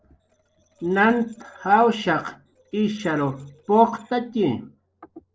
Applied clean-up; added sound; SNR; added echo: neural separator model SepFormer DNS4.